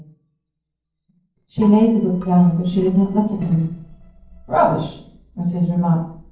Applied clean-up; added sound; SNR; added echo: neural separator model SepFormer DNS4.